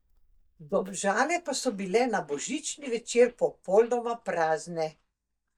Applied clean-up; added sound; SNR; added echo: neural mask model DeepFilterNet 3.